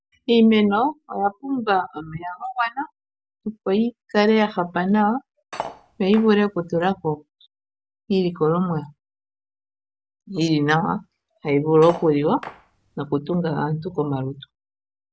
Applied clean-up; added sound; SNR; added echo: none; Cutlery, silverware; 14 dB; none.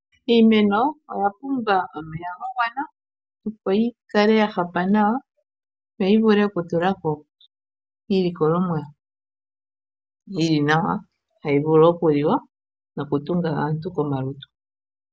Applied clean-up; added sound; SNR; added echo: none; none; none; none.